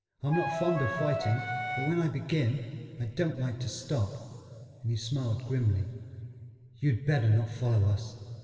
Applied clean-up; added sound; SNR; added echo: none; Wind instrument, woodwind instrument; 4 dB; reverberation time 2.4 s.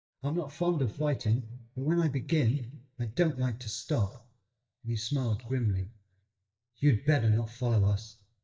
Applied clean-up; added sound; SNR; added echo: neural mask model DeepFilterNet 3.